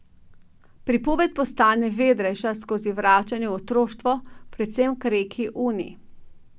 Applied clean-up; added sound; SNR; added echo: none; none; none; none.